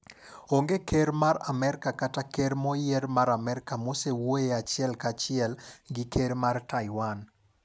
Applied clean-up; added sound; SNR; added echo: none; none; none; none.